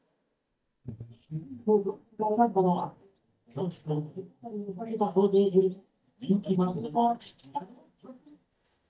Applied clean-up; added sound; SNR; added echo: neural mask model DeepFilterNet 3.